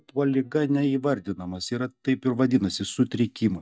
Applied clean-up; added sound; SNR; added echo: neural mask model DeepFilterNet 3.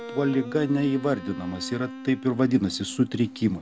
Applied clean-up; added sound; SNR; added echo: none; Wind instrument, woodwind instrument; 13 dB; none.